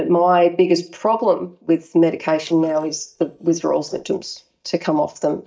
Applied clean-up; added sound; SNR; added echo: neural mask model DeepFilterNet 3.